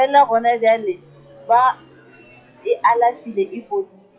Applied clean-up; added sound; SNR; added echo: classical method WPE with log-MMSE.